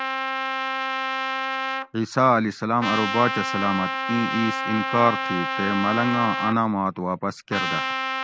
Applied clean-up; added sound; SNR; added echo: none; Trumpet; 3 dB; none.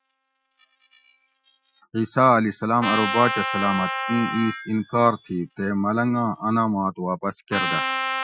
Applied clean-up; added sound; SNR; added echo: classical method Wiener filter.